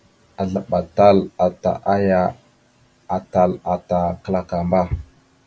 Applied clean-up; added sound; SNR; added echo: none; none; none; none.